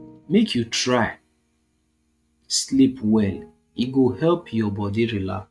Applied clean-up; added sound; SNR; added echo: neural mask model RNNoise.